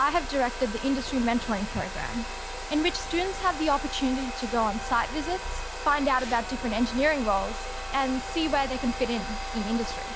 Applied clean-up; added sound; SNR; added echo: none; Purr + Domestic sounds, home sounds; 6 dB; none.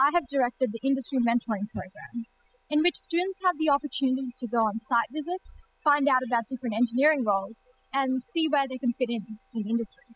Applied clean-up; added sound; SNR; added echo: classical method spectral subtraction.